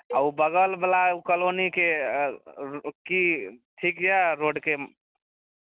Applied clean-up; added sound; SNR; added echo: neural mask model RNNoise.